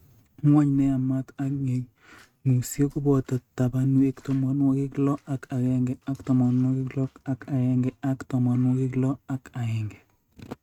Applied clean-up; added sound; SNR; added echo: neural mask model RNNoise.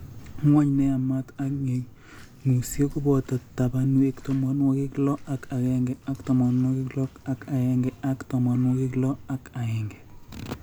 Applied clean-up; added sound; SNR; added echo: none; Bathtub (filling or washing); 19 dB; none.